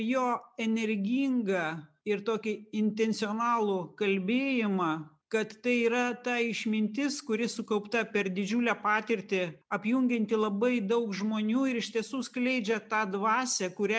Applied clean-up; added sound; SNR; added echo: none; none; none; none.